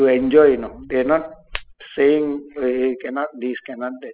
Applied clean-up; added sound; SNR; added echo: classical method spectral subtraction.